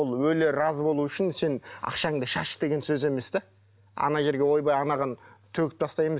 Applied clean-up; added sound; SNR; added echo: none; none; none; none.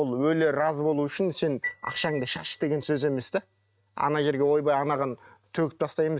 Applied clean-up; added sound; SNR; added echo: neural mask model RNNoise.